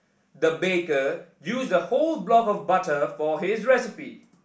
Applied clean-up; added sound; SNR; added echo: none; none; none; none.